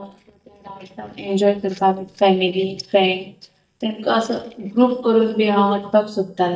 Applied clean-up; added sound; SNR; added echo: neural mask model DeepFilterNet 3.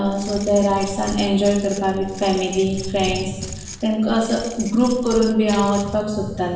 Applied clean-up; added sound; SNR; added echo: none; Keys jangling; 14 dB; reverberation time 0.9 s.